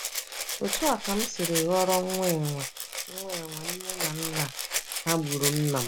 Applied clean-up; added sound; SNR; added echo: none; Rattle (instrument); 3 dB; none.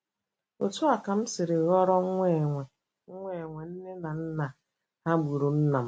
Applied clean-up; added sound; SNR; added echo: none; none; none; none.